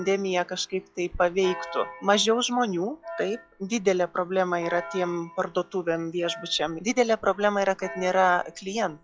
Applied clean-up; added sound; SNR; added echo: classical method log-MMSE.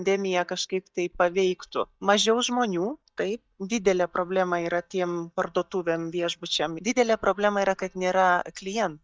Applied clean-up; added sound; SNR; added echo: neural mask model DeepFilterNet 3.